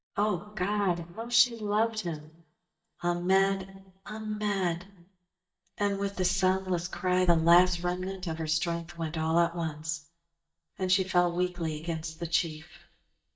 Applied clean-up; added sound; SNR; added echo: neural mask model DeepFilterNet 3.